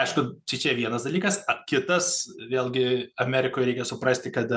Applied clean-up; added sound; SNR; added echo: none; none; none; none.